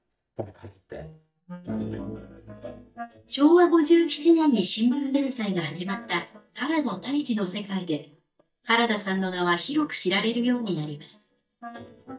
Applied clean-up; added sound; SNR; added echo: neural mask model DeepFilterNet 3.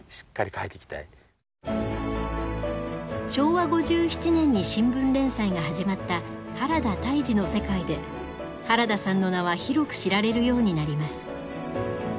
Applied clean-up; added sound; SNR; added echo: none; none; none; none.